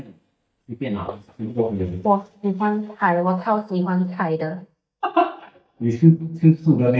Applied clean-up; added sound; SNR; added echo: neural mask model DeepFilterNet 3.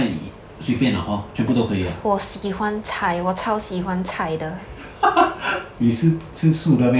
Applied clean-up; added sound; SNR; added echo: none; none; none; none.